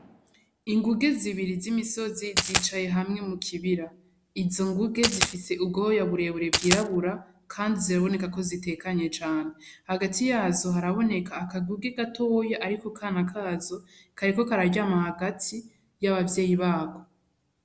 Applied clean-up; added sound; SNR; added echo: none; Coin (dropping); -1 dB; none.